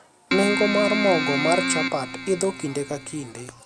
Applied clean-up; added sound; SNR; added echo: none; Keyboard (musical); 2 dB; none.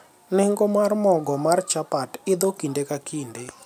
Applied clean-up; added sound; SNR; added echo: none; none; none; none.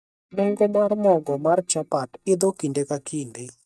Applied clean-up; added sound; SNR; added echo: neural mask model DeepFilterNet 3.